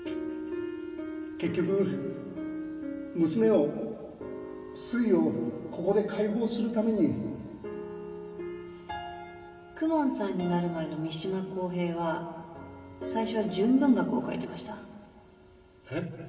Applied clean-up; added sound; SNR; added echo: none; none; none; reverberation time 2.0 s.